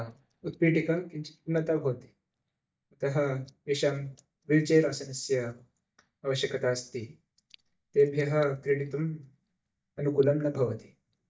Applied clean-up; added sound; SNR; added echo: neural mask model DeepFilterNet 3.